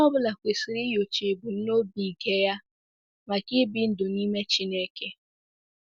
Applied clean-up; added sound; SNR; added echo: none; none; none; none.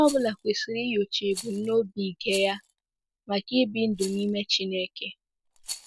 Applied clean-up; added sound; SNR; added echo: none; Rattle; 17 dB; none.